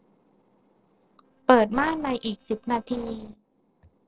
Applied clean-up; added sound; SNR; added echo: neural separator model SepFormer DNS4.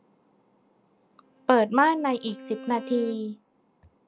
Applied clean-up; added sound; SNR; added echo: none; Bowed string instrument; 18 dB; none.